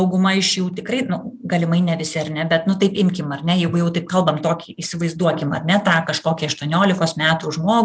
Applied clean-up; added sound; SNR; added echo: none; none; none; none.